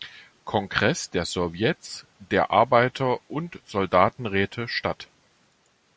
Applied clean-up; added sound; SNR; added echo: none; none; none; none.